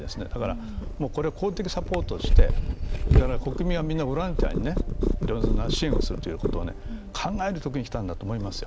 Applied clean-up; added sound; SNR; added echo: none; Purr; -5 dB; none.